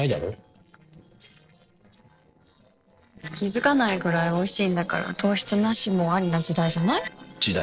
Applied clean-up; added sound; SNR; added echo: neural separator model SepFormer DNS4.